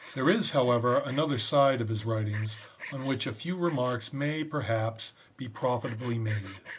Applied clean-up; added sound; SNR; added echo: neural mask model Resemble Enhance denoiser.